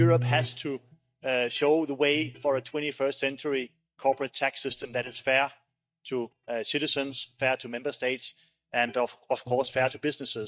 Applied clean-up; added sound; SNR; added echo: neural mask model DeepFilterNet 3.